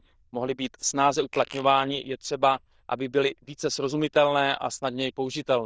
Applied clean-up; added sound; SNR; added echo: neural diffusion model UNIVERSE++.